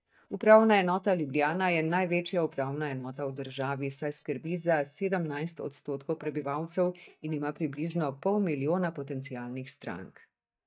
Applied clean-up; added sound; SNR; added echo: neural mask model DeepFilterNet 3.